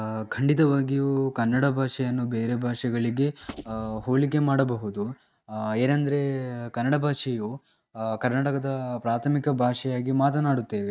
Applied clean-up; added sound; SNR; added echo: neural mask model RNNoise.